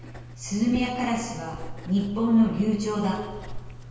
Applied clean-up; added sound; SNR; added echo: none; Writing; 12 dB; reverberation time 1.1 s.